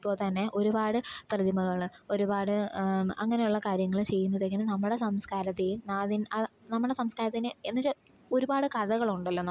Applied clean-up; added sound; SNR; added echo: none; none; none; none.